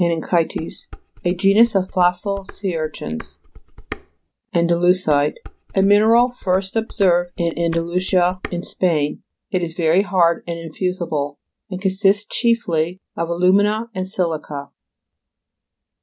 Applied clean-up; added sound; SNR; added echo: none; Dishes, pots, and pans; 18 dB; none.